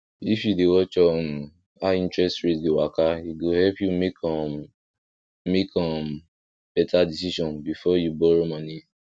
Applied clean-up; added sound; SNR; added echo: none; none; none; none.